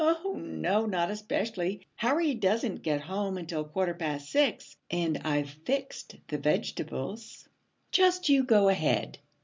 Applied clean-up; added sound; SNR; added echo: none; none; none; none.